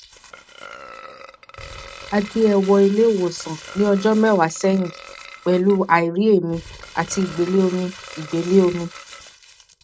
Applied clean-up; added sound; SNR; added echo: none; Burping, eructation + Crumpling, crinkling; 19 dB; none.